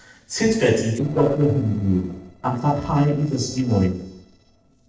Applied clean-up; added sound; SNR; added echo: neural separator model SepFormer DNS4.